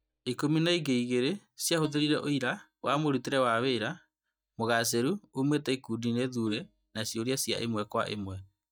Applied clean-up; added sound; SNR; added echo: neural mask model DeepFilterNet 3.